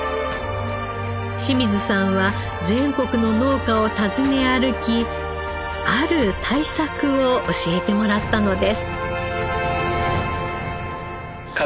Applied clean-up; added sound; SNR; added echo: none; none; none; none.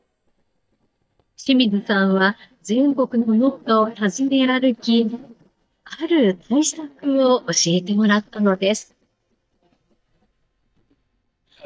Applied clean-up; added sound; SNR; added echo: neural mask model DeepFilterNet 3.